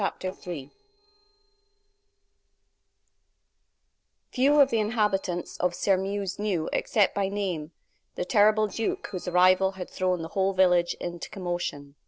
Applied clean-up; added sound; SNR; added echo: neural separator model SepFormer DNS4.